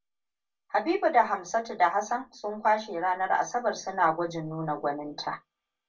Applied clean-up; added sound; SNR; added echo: none; none; none; reverberation time 0.1 s.